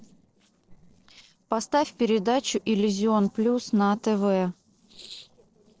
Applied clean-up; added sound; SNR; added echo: neural separator model SepFormer DNS4.